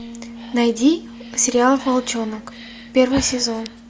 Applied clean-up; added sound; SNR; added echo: none; Breathing + Bass guitar; 15 dB; none.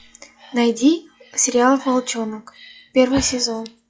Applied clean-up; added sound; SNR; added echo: classical method log-MMSE.